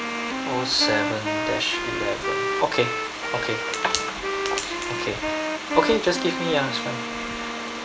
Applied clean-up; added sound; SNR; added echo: none; Wind instrument, woodwind instrument; 3 dB; none.